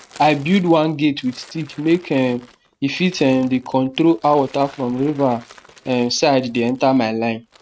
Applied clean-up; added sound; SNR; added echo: neural mask model RNNoise.